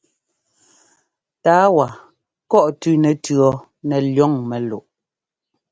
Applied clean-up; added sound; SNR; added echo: none; none; none; none.